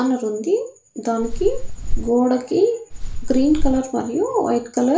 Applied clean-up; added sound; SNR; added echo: none; Wind; 0 dB; reverberation time 0.3 s.